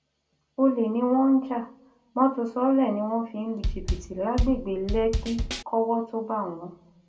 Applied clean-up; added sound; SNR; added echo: none; Drum kit; 2 dB; reverberation time 0.2 s.